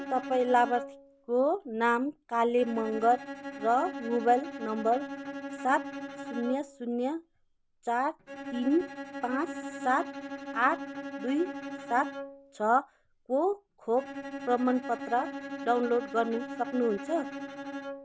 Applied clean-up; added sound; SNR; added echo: none; Bowed string instrument; 10 dB; none.